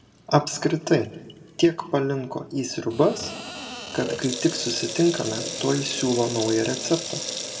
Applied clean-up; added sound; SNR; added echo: none; Sink (filling or washing) / Water tap, faucet; 10 dB; reverberation time 0.8 s.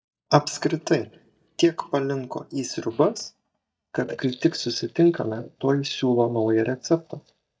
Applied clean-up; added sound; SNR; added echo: neural mask model DeepFilterNet 3.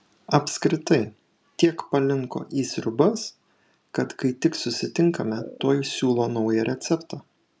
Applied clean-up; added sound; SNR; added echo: none; none; none; none.